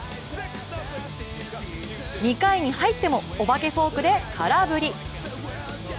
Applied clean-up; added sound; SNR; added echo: none; none; none; none.